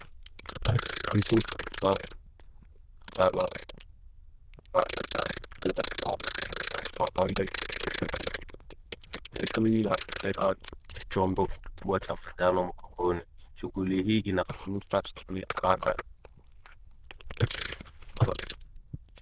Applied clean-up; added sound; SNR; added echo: neural diffusion model UNIVERSE++.